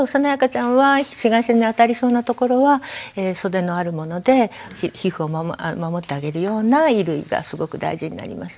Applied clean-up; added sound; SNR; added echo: none; none; none; none.